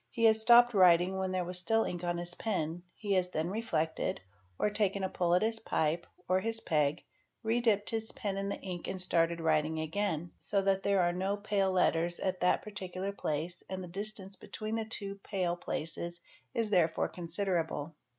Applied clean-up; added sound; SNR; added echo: none; none; none; none.